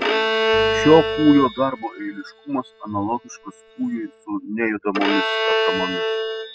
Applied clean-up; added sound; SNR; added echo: classical method spectral subtraction.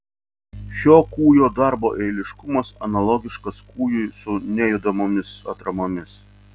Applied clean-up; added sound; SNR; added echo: none; none; none; none.